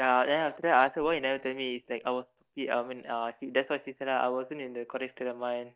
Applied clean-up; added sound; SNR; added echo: neural mask model DeepFilterNet 3.